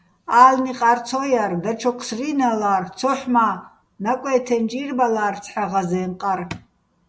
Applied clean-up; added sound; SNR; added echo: none; none; none; none.